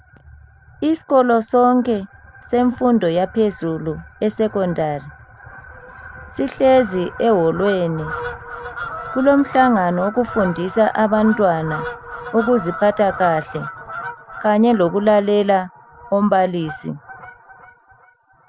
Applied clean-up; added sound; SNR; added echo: none; Fowl; 14 dB; none.